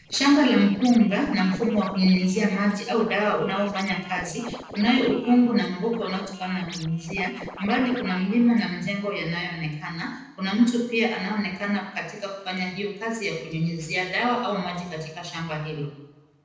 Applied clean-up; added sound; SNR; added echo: neural separator model SepFormer DNS4.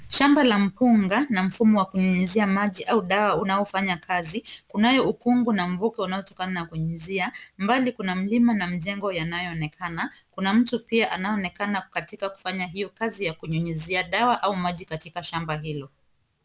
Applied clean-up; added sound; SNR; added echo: none; none; none; none.